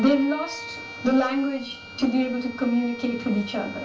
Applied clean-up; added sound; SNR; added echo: none; Bowed string instrument; 15 dB; reverberation time 0.3 s.